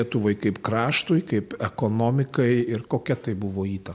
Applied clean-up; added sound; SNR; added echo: none; none; none; none.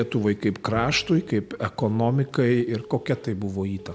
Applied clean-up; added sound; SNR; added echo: none; Telephone + Bowed string instrument; 20 dB; none.